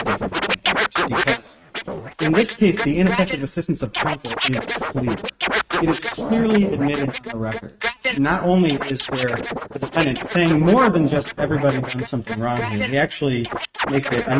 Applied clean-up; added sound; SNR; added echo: neural mask model RNNoise.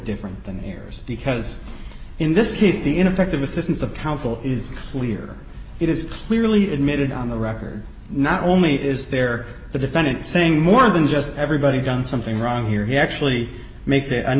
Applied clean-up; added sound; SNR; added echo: none; none; none; none.